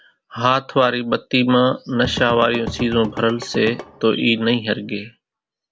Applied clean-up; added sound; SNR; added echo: none; Drum / Drum kit; 11 dB; none.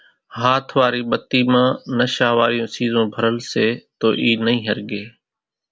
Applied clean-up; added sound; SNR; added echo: none; none; none; none.